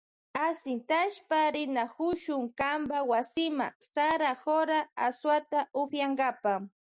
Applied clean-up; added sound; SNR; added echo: none; none; none; none.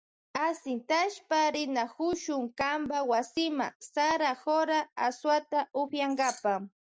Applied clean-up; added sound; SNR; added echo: none; Keys jangling; 13 dB; none.